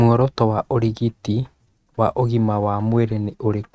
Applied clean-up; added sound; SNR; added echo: neural mask model RNNoise.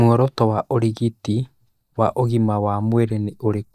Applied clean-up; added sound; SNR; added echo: neural mask model DeepFilterNet 3.